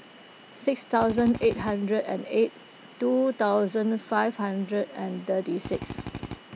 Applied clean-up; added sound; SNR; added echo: none; Drill; 9 dB; none.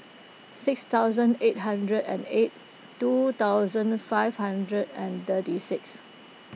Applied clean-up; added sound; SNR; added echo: none; none; none; none.